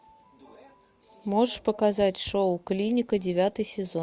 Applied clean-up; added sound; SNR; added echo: none; none; none; none.